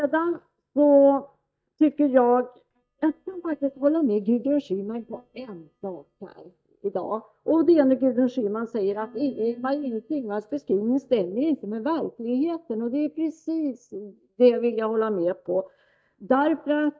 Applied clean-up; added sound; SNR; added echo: neural mask model DeepFilterNet 3.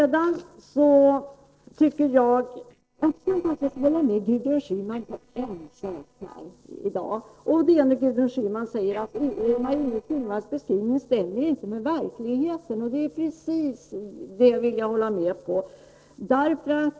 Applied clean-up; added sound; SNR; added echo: neural separator model SepFormer DNS4.